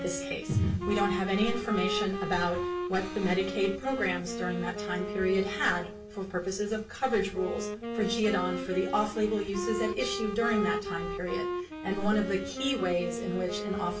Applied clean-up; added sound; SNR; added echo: none; Wind instrument, woodwind instrument; 5 dB; reverberation time 0.2 s.